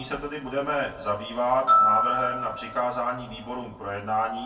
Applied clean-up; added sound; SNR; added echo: none; Glockenspiel; 0 dB; reverberation time 0.2 s.